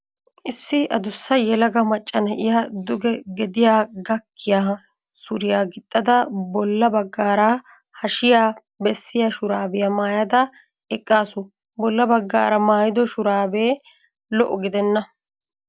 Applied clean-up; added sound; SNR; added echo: none; none; none; none.